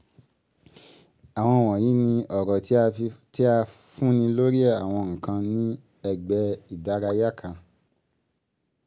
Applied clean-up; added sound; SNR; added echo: none; none; none; none.